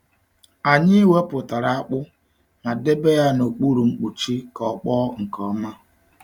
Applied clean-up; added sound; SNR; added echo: none; none; none; none.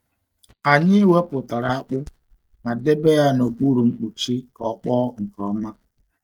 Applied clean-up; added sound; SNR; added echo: neural mask model DeepFilterNet 3.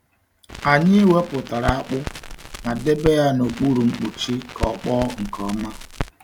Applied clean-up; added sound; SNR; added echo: none; Crackle; 11 dB; none.